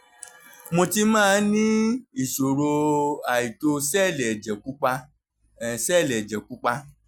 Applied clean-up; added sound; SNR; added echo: none; none; none; none.